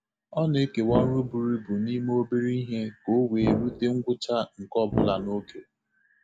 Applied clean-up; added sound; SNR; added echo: none; Brass instrument; 2 dB; none.